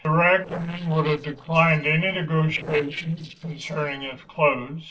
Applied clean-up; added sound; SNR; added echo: neural separator model SepFormer DNS4.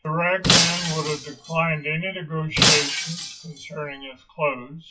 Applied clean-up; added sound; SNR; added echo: classical method WPE with log-MMSE.